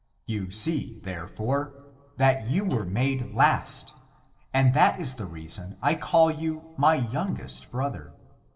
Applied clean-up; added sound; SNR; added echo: neural separator model SepFormer DNS4.